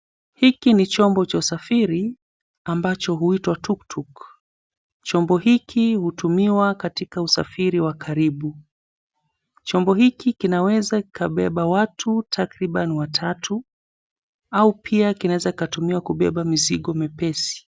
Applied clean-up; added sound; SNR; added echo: none; none; none; none.